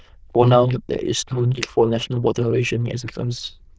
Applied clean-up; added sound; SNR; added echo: neural diffusion model UNIVERSE++.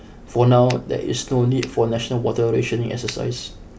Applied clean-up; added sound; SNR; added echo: none; Finger snapping; 16 dB; none.